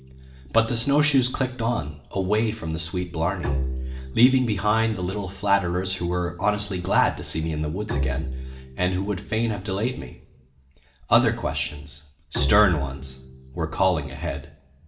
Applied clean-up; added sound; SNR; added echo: none; Bowed string instrument; 9 dB; reverberation time 0.5 s.